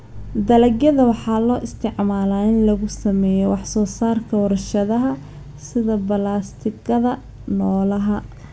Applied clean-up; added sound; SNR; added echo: none; none; none; none.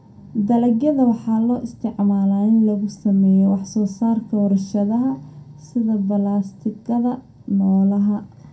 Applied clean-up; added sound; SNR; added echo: none; none; none; reverberation time 0.2 s.